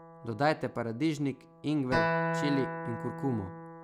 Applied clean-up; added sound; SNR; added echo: none; Acoustic guitar; 3 dB; none.